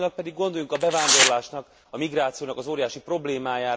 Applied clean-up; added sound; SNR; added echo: none; Tearing; -2 dB; none.